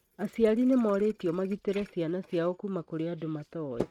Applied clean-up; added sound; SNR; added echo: neural mask model RNNoise.